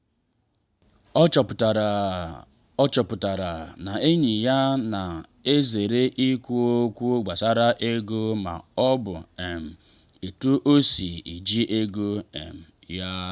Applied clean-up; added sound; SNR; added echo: none; none; none; none.